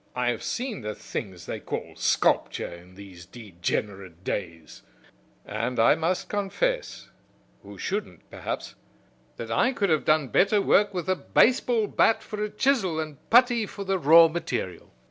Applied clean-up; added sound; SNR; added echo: none; none; none; none.